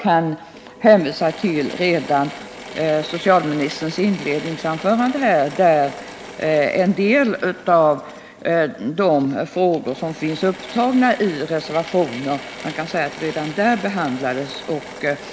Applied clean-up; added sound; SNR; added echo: none; Drill / Mechanisms; 16 dB; none.